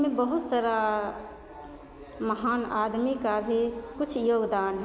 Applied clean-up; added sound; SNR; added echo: none; none; none; none.